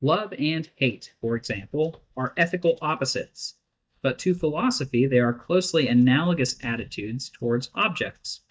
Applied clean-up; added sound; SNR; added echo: neural mask model DeepFilterNet 3.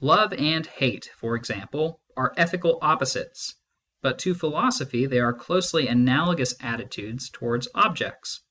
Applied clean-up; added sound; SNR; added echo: none; none; none; none.